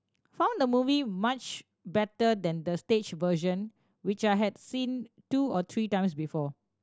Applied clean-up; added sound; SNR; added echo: none; none; none; none.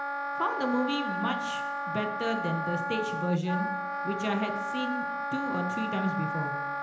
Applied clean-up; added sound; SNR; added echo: none; Wind instrument, woodwind instrument; 1 dB; reverberation time 0.9 s.